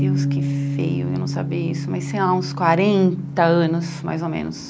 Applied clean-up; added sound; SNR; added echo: none; Bass guitar; 4 dB; none.